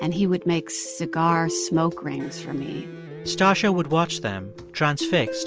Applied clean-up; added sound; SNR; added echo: none; Electric guitar; 17 dB; none.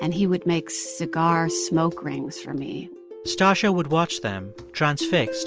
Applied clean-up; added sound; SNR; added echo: none; none; none; none.